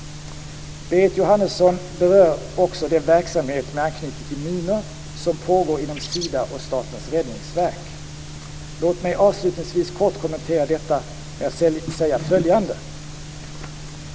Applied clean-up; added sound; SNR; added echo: none; Bird; 10 dB; none.